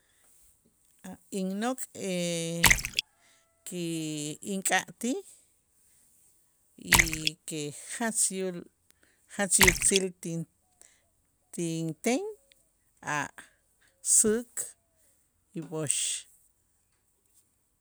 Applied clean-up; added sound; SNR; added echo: none; Splash, splatter; -3 dB; none.